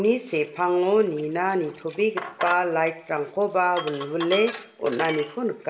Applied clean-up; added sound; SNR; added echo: none; Sink (filling or washing); 12 dB; reverberation time 0.6 s.